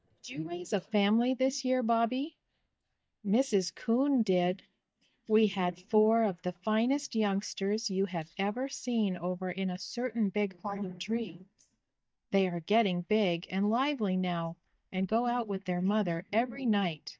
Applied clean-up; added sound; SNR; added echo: neural mask model DeepFilterNet 3.